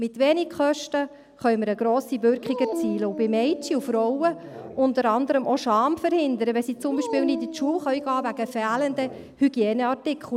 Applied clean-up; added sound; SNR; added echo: none; Dog; 11 dB; none.